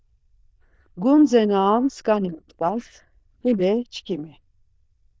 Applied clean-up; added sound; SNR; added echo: neural diffusion model UNIVERSE++.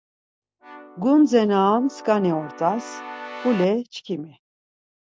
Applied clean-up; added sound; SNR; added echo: none; Keyboard (musical); 15 dB; none.